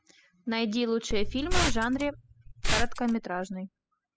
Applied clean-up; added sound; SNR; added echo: classical method spectral subtraction.